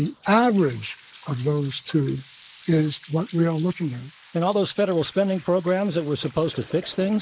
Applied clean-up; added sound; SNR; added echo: neural mask model Resemble Enhance denoiser.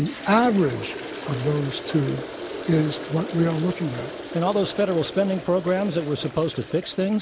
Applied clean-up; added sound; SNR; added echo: none; Toilet flush; 11 dB; none.